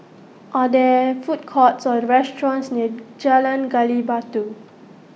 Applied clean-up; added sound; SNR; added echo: none; none; none; none.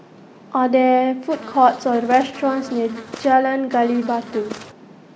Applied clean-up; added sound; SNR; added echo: none; Buzz; 17 dB; none.